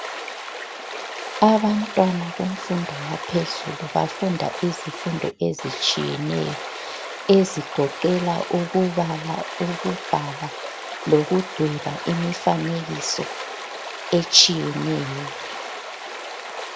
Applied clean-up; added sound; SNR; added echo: none; Stream; 9 dB; none.